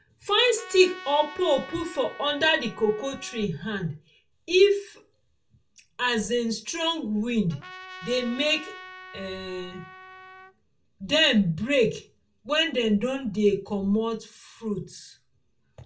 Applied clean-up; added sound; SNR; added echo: none; Trumpet; 17 dB; reverberation time 0.2 s.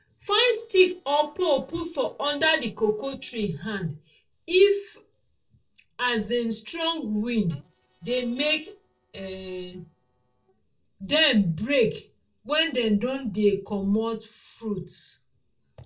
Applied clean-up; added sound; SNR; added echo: neural separator model SepFormer DNS4.